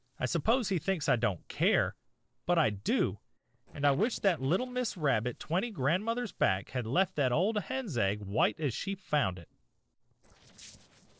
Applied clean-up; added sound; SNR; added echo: neural separator model SepFormer DNS4.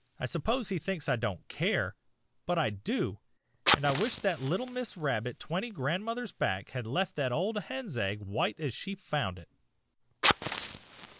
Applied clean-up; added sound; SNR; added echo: none; Fire; 3 dB; none.